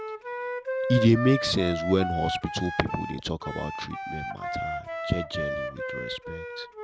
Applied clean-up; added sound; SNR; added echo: none; Wind instrument, woodwind instrument; 4 dB; none.